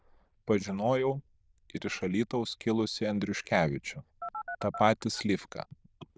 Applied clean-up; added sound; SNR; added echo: neural diffusion model UNIVERSE++.